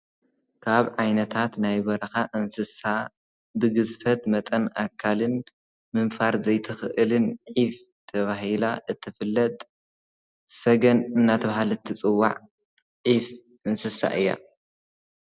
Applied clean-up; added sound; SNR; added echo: none; none; none; none.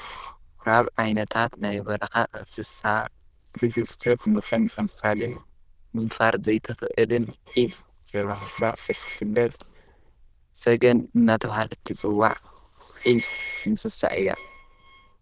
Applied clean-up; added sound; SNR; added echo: neural diffusion model UNIVERSE++.